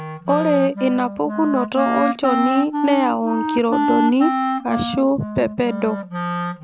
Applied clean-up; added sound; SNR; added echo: none; Wind instrument, woodwind instrument; 3 dB; none.